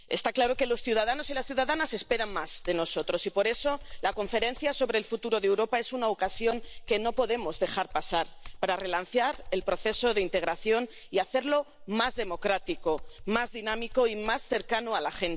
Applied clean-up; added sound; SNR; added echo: none; Computer keyboard; 12 dB; none.